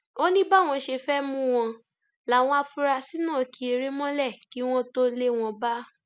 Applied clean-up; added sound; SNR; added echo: none; none; none; none.